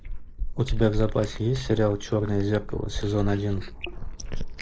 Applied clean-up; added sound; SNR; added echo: neural mask model Resemble Enhance denoiser.